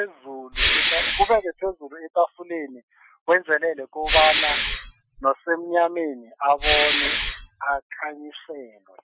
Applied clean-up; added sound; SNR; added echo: classical method Wiener filter.